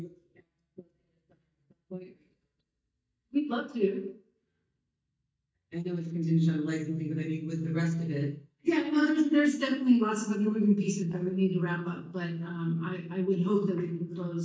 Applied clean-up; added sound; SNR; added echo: neural mask model DeepFilterNet 3.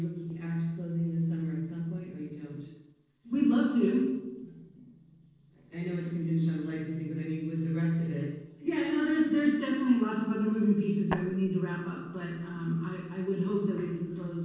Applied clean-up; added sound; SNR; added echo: neural separator model SepFormer DNS4.